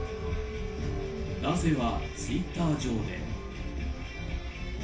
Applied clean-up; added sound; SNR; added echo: none; Chink, clink; 15 dB; reverberation time 0.3 s.